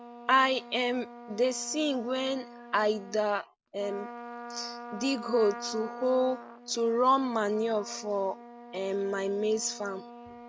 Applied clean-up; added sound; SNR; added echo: none; Trumpet; 14 dB; none.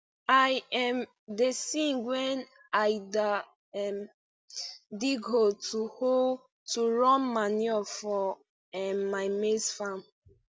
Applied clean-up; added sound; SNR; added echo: none; none; none; none.